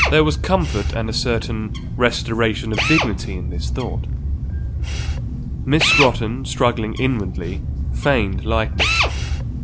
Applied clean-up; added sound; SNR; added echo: none; Drill + Bird; 0 dB; none.